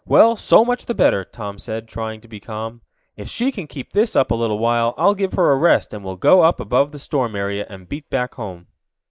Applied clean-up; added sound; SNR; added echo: neural mask model Resemble Enhance denoiser.